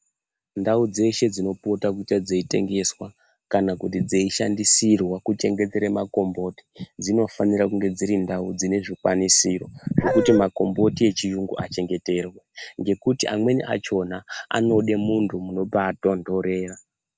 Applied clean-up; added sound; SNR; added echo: none; Dog; 1 dB; none.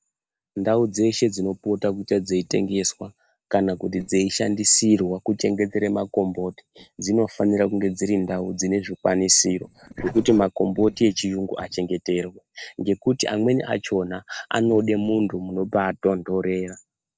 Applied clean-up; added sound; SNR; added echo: neural separator model SepFormer DNS4.